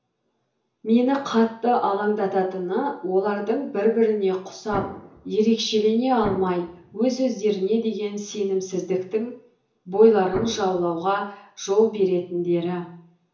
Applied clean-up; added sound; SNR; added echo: none; Explosion; 14 dB; reverberation time 0.7 s.